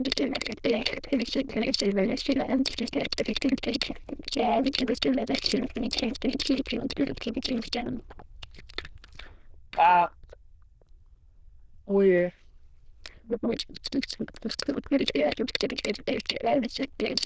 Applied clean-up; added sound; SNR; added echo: neural diffusion model UNIVERSE++.